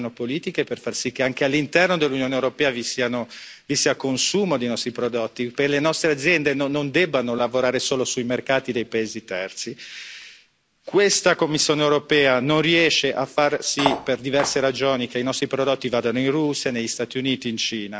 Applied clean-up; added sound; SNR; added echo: none; Cutlery, silverware; 6 dB; none.